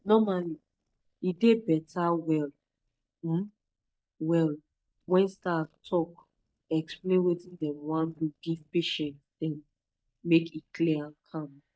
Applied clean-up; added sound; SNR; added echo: neural mask model DeepFilterNet 3.